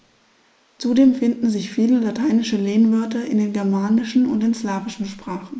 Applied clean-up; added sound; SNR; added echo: neural mask model Resemble Enhance denoiser.